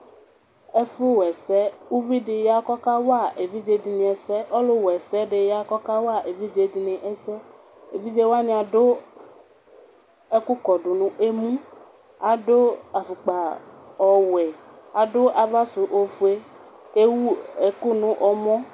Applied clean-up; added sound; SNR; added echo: none; none; none; none.